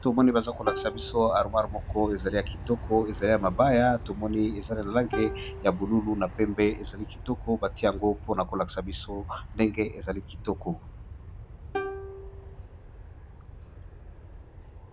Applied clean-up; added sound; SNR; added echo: none; Plucked string instrument + Aircraft; 10 dB; none.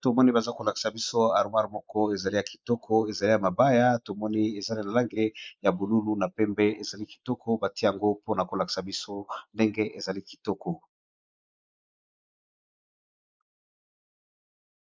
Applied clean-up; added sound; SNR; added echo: neural mask model Resemble Enhance denoiser.